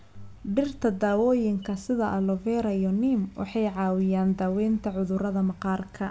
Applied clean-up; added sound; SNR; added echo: none; none; none; none.